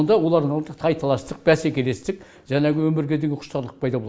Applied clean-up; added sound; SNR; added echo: none; none; none; none.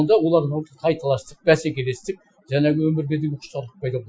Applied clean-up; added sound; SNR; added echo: classical method Wiener filter.